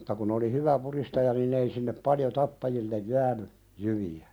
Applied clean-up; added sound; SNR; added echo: none; none; none; none.